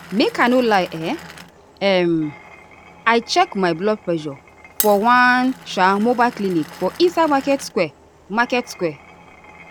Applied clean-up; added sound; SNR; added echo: none; Glass; 17 dB; none.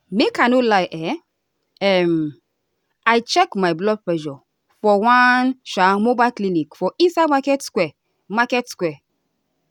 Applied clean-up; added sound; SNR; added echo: none; none; none; none.